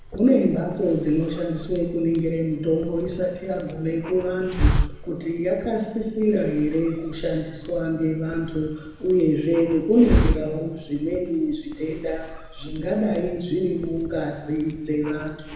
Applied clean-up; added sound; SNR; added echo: none; Hiss; 7 dB; reverberation time 1.0 s.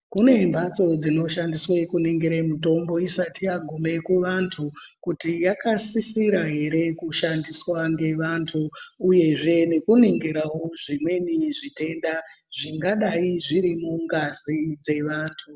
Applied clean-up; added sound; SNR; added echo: none; none; none; none.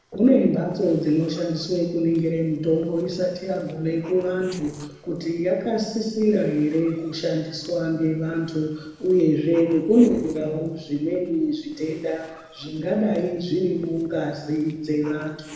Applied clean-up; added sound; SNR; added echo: neural separator model SepFormer DNS4.